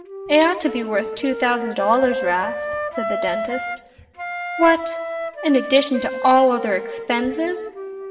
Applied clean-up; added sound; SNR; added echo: none; Wind instrument, woodwind instrument; 7 dB; reverberation time 1.4 s.